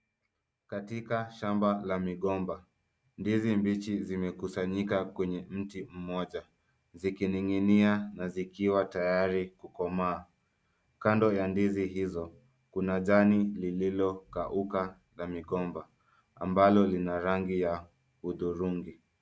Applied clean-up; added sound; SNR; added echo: none; none; none; none.